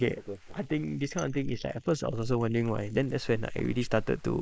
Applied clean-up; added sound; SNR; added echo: neural mask model Resemble Enhance denoiser.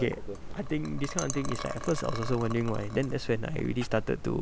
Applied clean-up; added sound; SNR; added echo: none; Liquid; 5 dB; none.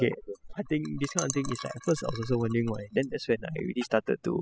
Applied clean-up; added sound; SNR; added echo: classical method spectral subtraction.